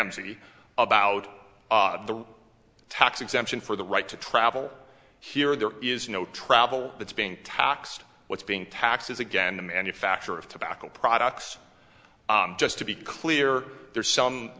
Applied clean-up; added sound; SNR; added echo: none; none; none; none.